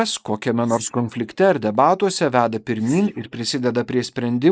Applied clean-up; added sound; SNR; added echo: neural mask model Resemble Enhance denoiser.